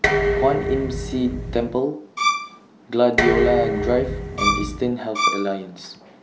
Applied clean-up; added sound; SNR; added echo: none; Dishes, pots, and pans + Bowed string instrument; 0 dB; none.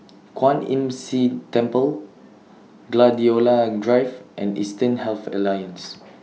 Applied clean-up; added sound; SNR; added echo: none; none; none; none.